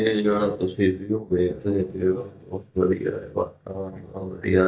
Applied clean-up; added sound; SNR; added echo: neural mask model DeepFilterNet 3.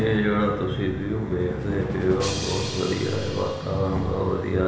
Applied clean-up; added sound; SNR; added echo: none; Drum; 8 dB; reverberation time 1.1 s.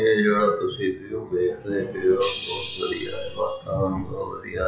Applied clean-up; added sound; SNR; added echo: classical method WPE with log-MMSE.